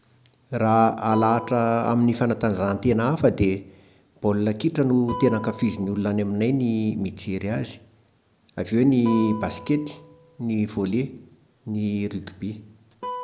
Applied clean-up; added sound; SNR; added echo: none; Guitar; 18 dB; none.